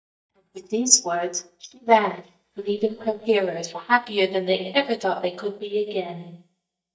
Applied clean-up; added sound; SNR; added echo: neural mask model DeepFilterNet 3.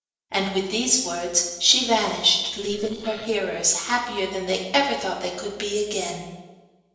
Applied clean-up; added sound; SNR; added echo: neural separator model SepFormer DNS4.